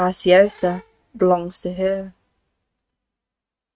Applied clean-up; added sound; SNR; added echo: neural mask model RNNoise.